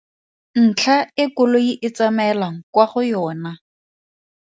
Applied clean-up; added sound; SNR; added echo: none; none; none; none.